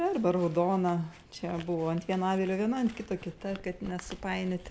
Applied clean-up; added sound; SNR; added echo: none; none; none; none.